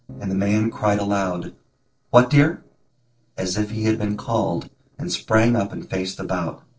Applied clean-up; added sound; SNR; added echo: neural separator model SepFormer DNS4.